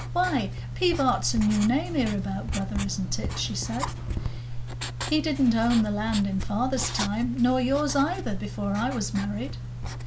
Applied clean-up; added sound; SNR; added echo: none; Writing; 6 dB; none.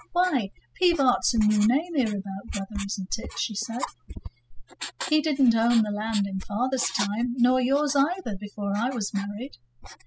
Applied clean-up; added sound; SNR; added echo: classical method spectral subtraction.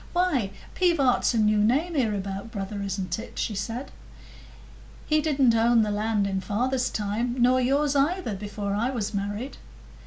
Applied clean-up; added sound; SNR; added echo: none; none; none; none.